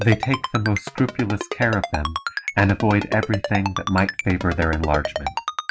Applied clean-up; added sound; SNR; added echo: none; Ringtone; 7 dB; none.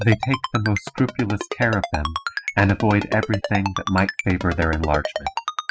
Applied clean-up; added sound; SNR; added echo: classical method spectral subtraction.